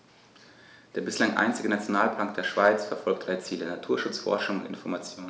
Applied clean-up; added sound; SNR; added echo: none; none; none; none.